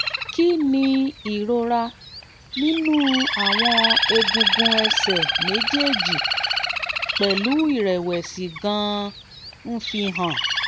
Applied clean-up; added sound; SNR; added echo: none; Bird; 1 dB; none.